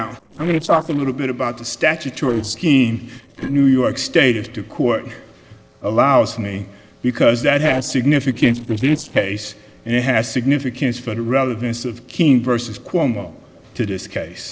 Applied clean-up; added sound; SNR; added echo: neural separator model SepFormer DNS4.